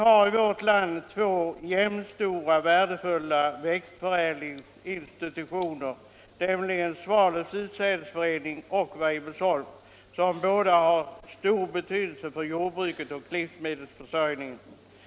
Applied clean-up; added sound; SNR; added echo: none; none; none; none.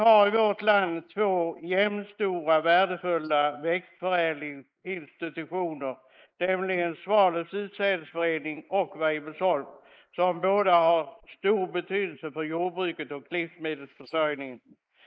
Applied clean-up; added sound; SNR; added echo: neural mask model Resemble Enhance denoiser.